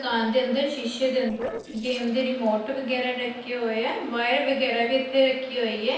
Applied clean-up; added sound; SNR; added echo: neural separator model SepFormer DNS4.